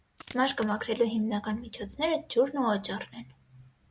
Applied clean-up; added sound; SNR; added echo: none; Coin (dropping); 16 dB; none.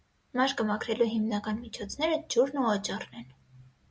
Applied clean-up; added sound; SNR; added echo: none; none; none; none.